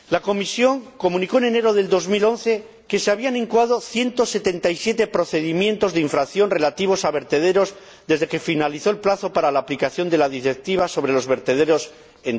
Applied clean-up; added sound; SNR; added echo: none; none; none; none.